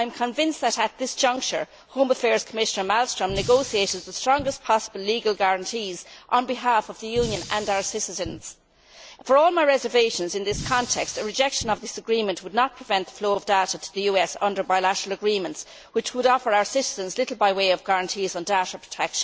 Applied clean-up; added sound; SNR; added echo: none; Fire; 14 dB; none.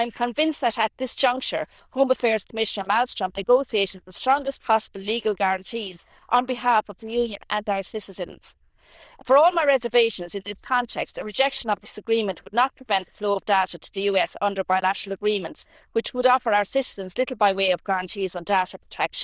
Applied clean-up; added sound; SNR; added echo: neural diffusion model UNIVERSE++.